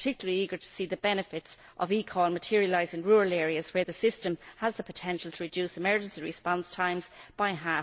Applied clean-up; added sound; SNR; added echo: none; none; none; none.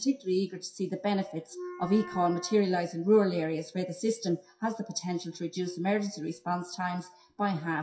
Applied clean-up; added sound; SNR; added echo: classical method WPE with log-MMSE.